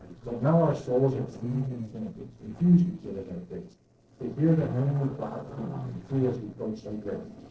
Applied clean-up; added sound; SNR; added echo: neural separator model SepFormer DNS4.